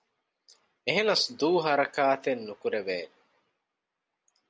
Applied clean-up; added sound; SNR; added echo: none; none; none; none.